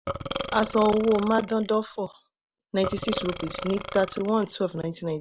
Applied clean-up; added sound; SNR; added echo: none; Burping, eructation; 10 dB; none.